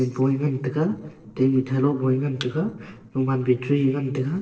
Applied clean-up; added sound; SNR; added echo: neural separator model SepFormer DNS4.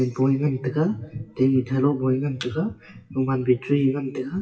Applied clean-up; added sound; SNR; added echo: classical method WPE with log-MMSE.